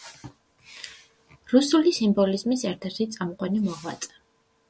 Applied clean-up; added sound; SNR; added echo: none; none; none; none.